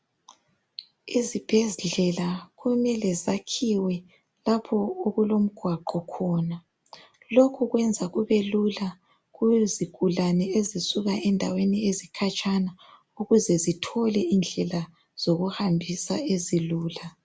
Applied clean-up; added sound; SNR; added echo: none; none; none; none.